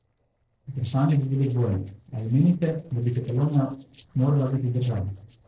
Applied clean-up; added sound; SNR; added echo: neural separator model SepFormer DNS4.